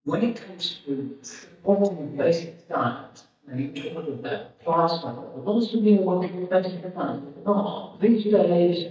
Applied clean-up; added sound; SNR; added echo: neural mask model DeepFilterNet 3.